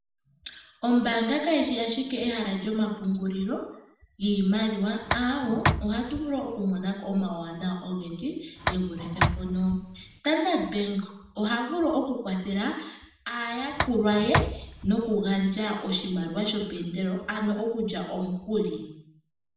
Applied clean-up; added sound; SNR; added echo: none; Tick; 2 dB; reverberation time 0.7 s.